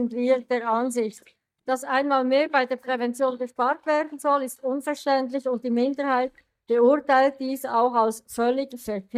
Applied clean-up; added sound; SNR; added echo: neural mask model DeepFilterNet 3.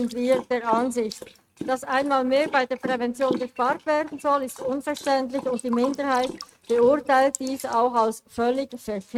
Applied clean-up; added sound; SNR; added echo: neural mask model RNNoise.